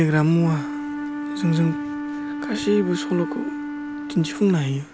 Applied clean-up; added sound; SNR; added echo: none; Wind instrument, woodwind instrument; 7 dB; none.